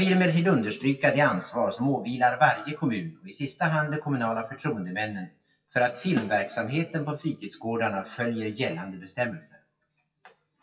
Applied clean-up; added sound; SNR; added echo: classical method WPE with log-MMSE.